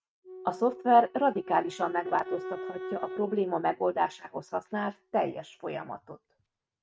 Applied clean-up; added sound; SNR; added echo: neural mask model RNNoise.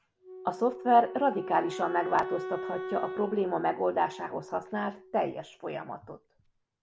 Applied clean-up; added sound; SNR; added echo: none; Wind instrument, woodwind instrument; 11 dB; none.